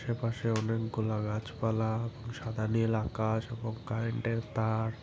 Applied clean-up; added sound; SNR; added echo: none; none; none; none.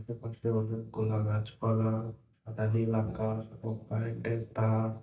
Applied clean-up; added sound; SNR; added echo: neural mask model DeepFilterNet 3.